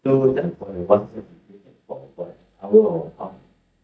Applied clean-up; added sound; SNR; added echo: neural mask model DeepFilterNet 3.